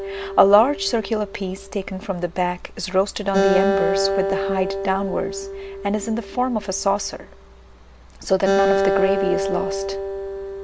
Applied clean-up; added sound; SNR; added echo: none; Acoustic guitar; 2 dB; none.